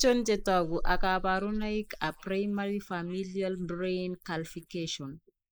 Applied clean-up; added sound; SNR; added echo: neural mask model Resemble Enhance denoiser.